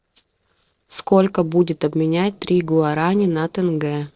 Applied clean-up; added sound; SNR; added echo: neural separator model SepFormer DNS4.